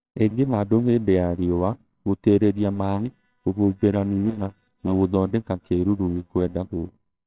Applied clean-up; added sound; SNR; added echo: neural separator model SepFormer WHAMR!.